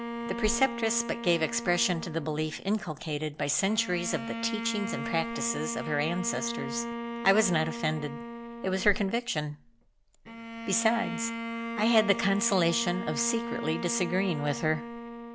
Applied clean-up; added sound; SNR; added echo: none; Bowed string instrument; 7 dB; none.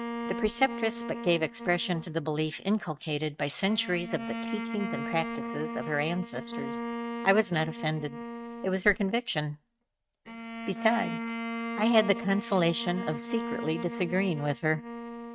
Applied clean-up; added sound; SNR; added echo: neural mask model RNNoise.